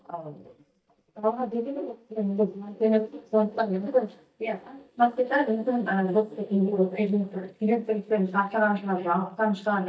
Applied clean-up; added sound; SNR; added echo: neural mask model DeepFilterNet 3.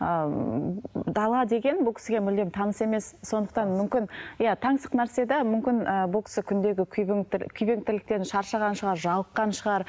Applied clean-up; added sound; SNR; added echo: none; none; none; none.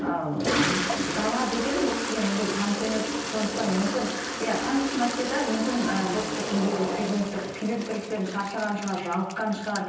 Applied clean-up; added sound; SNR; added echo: none; Toilet flush; 3 dB; reverberation time 0.9 s.